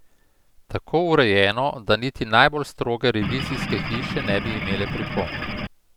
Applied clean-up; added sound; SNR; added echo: none; Engine / Boat, Water vehicle; 4 dB; none.